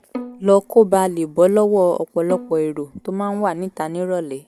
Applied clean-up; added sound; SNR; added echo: none; Bowed string instrument; 18 dB; none.